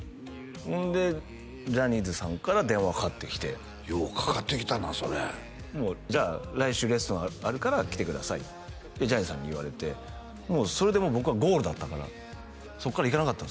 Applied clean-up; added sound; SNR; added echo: none; none; none; none.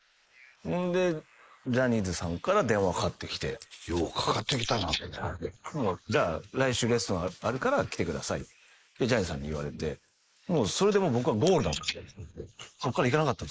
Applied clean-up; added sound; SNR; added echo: neural mask model Resemble Enhance denoiser.